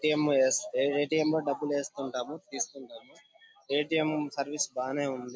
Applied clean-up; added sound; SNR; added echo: none; none; none; none.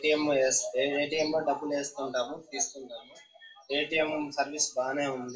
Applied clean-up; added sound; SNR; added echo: none; none; none; reverberation time 0.2 s.